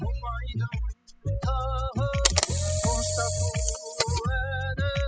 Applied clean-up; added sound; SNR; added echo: classical method spectral subtraction.